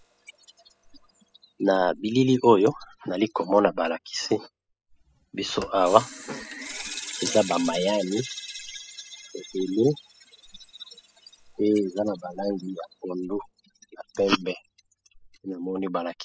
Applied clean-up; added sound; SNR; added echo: classical method spectral subtraction.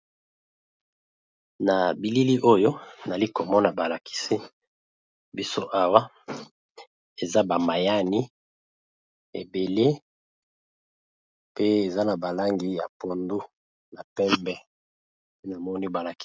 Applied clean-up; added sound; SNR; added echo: none; none; none; none.